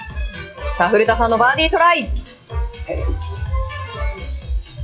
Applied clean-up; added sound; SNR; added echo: classical method WPE with log-MMSE.